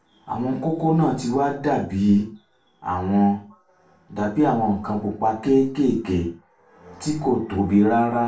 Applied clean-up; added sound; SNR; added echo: none; none; none; reverberation time 0.3 s.